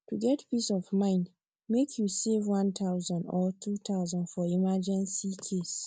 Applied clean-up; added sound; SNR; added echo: none; none; none; none.